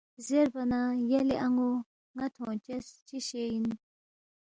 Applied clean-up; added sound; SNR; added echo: none; none; none; none.